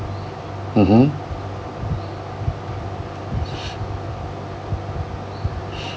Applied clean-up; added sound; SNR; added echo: none; none; none; none.